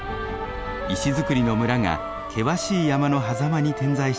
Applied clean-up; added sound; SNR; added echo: none; Wind instrument, woodwind instrument; 10 dB; none.